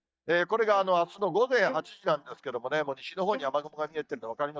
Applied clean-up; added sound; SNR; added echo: neural mask model DeepFilterNet 3.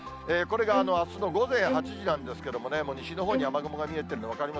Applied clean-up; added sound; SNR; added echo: none; Bowed string instrument; 6 dB; none.